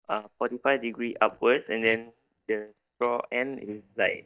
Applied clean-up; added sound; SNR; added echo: neural mask model DeepFilterNet 3.